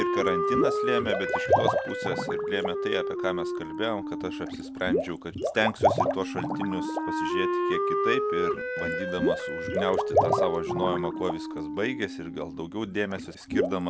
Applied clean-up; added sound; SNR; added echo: none; Water / Liquid + Wind instrument, woodwind instrument; -4 dB; none.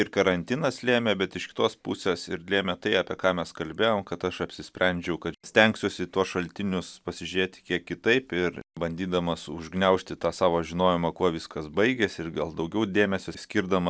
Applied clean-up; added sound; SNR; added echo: none; none; none; none.